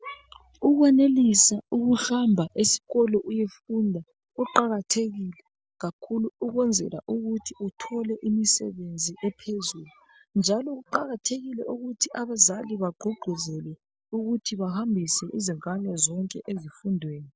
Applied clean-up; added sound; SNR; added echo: none; none; none; none.